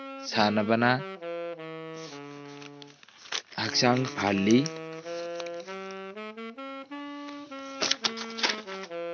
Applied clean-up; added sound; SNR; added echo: none; Wind instrument, woodwind instrument; 9 dB; none.